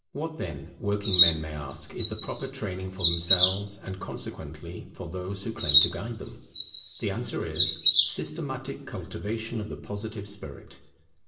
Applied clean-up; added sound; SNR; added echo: none; Chirp, tweet; -4 dB; reverberation time 0.7 s.